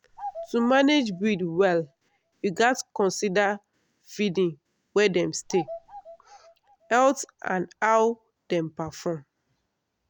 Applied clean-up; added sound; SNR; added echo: none; Bird vocalization, bird call, bird song; 17 dB; none.